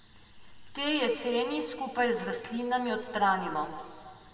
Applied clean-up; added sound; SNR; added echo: none; none; none; reverberation time 2.0 s.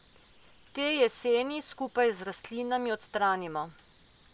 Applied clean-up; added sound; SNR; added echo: none; none; none; none.